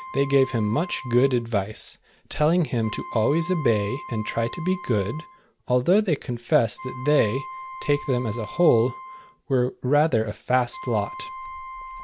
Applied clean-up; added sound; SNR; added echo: none; Wind instrument, woodwind instrument; 15 dB; none.